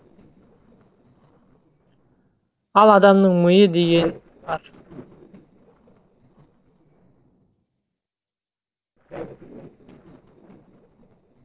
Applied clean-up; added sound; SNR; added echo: neural separator model SepFormer DNS4.